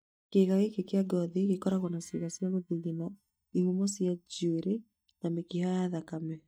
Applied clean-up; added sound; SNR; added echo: neural mask model DeepFilterNet 3.